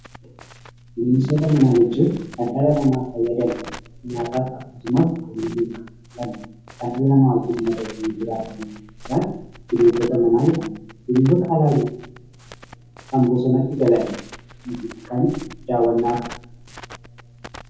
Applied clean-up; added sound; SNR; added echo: none; Crackle; 19 dB; reverberation time 0.7 s.